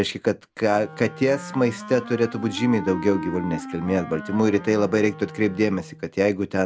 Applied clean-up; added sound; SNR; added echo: none; Wind instrument, woodwind instrument; 14 dB; none.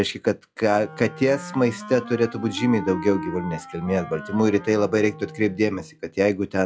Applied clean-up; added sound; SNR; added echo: classical method log-MMSE.